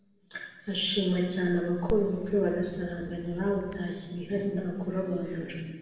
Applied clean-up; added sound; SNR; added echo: none; Dog; 11 dB; reverberation time 1.0 s.